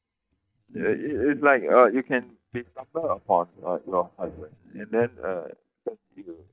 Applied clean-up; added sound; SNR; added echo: neural mask model DeepFilterNet 3.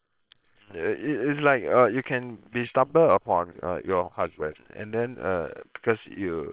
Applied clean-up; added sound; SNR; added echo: neural separator model SepFormer WHAM!.